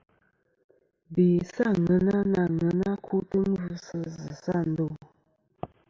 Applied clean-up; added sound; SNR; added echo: none; none; none; none.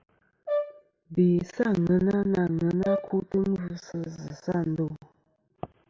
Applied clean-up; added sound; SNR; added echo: none; Brass instrument; 7 dB; none.